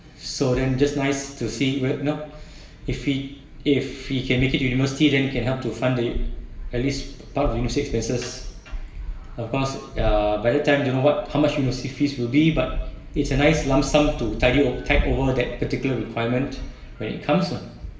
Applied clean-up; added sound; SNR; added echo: none; none; none; reverberation time 0.8 s.